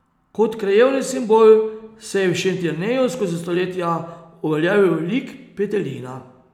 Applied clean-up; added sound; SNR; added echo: none; none; none; none.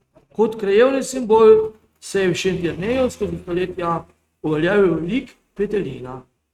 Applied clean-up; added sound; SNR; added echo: neural mask model RNNoise.